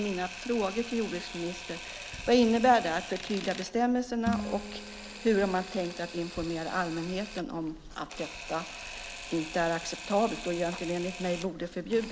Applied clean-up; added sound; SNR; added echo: none; Bowed string instrument + Camera; 11 dB; none.